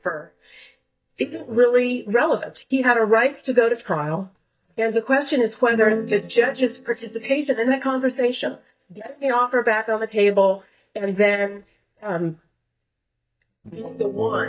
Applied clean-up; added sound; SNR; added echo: neural mask model DeepFilterNet 3.